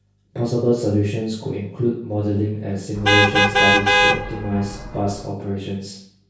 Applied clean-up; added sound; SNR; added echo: none; Vehicle horn, car horn, honking; -4 dB; reverberation time 0.6 s.